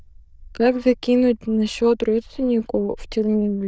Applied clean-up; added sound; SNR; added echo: neural diffusion model UNIVERSE++.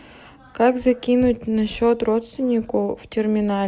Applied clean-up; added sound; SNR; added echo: none; none; none; none.